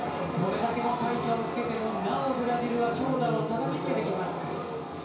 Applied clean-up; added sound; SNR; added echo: none; Wild animals; 14 dB; reverberation time 0.6 s.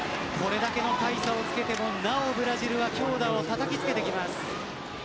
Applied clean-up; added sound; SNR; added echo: none; none; none; none.